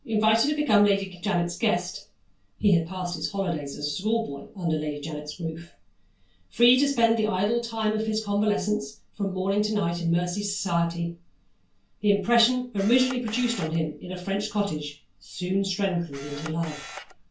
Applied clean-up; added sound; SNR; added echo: none; Camera; 14 dB; reverberation time 0.2 s.